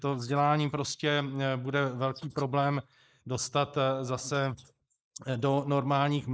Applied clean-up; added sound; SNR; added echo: neural mask model Resemble Enhance denoiser.